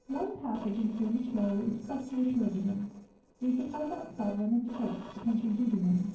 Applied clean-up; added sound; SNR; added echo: neural separator model SepFormer DNS4.